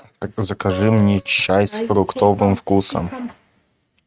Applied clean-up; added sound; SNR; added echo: neural mask model RNNoise.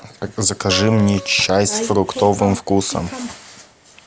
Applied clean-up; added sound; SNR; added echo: none; Acoustic guitar; 14 dB; none.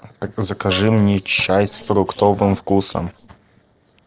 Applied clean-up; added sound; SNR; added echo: neural separator model SepFormer DNS4.